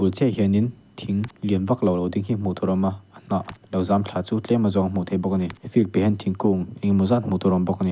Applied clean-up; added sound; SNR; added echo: none; none; none; none.